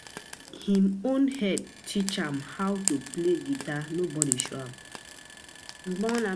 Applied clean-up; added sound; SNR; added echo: none; Frying (food); 8 dB; none.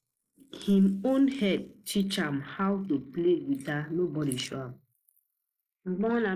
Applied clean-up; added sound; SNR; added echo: neural mask model Resemble Enhance denoiser.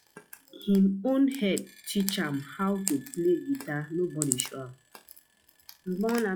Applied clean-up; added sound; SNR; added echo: classical method log-MMSE.